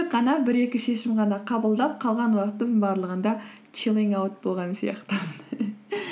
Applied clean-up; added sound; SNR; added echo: none; none; none; none.